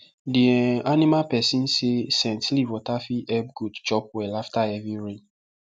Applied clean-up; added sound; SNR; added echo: none; none; none; none.